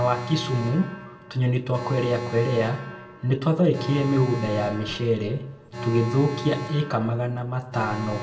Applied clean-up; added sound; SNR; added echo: none; Alarm; 11 dB; reverberation time 0.5 s.